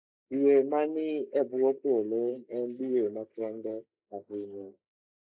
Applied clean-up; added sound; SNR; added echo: neural mask model Resemble Enhance denoiser.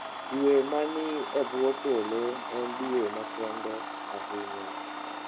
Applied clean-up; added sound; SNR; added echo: none; Domestic sounds, home sounds; 7 dB; none.